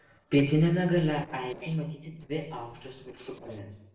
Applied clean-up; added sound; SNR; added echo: neural separator model SepFormer DNS4.